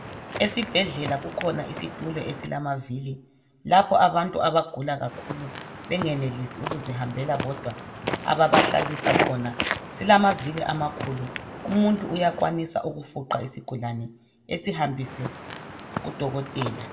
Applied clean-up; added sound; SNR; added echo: none; Walk, footsteps; 7 dB; reverberation time 0.3 s.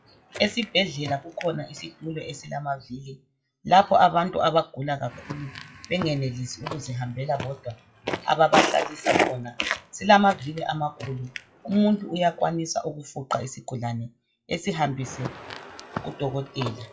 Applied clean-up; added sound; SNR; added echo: classical method WPE with log-MMSE.